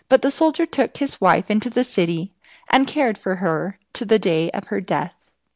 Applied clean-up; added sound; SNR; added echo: none; none; none; none.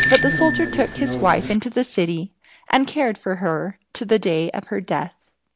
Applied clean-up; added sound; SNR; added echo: none; Bicycle bell; 7 dB; none.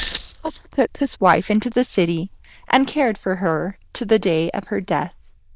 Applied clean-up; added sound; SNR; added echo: neural diffusion model UNIVERSE++.